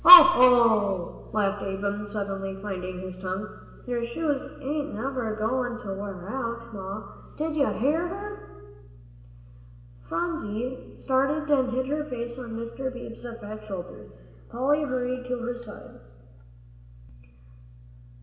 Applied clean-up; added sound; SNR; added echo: none; none; none; reverberation time 1.3 s.